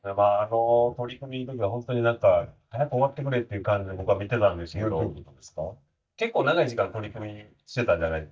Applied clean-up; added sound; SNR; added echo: neural mask model DeepFilterNet 3.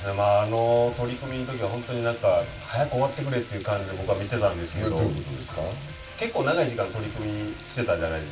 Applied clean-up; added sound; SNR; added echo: none; Water; 18 dB; reverberation time 0.2 s.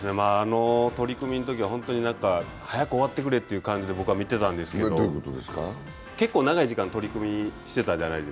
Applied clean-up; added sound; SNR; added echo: none; none; none; none.